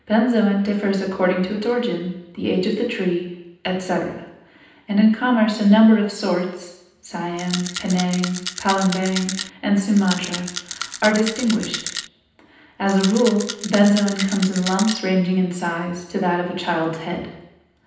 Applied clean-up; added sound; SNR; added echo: none; Rattle; 10 dB; reverberation time 0.9 s.